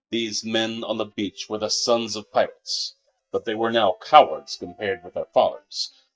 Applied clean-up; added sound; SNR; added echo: neural mask model DeepFilterNet 3.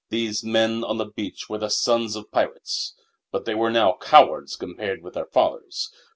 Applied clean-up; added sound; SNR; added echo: none; none; none; none.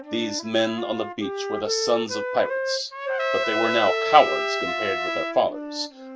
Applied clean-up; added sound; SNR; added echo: none; Trumpet + Wind instrument, woodwind instrument; 3 dB; none.